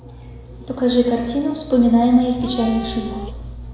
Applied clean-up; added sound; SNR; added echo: none; Cat; 15 dB; reverberation time 1.0 s.